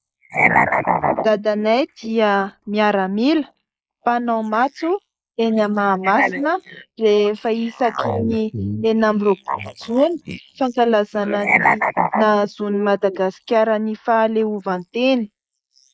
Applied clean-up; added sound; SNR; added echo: neural mask model Resemble Enhance denoiser.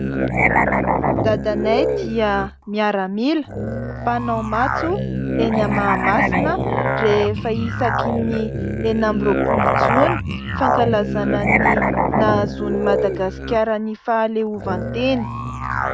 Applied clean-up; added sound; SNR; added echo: none; Musical instrument; -1 dB; none.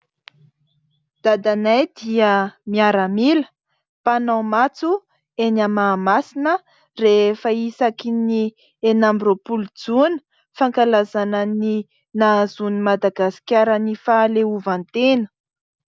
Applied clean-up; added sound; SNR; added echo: none; none; none; none.